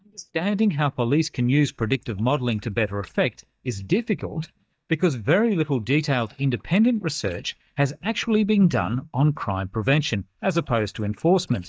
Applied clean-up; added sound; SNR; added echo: neural mask model DeepFilterNet 3.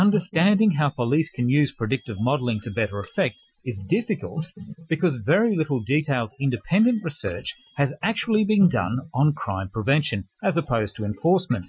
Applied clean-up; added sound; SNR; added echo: classical method Wiener filter.